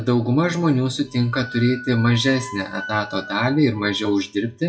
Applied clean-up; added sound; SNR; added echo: classical method WPE with log-MMSE.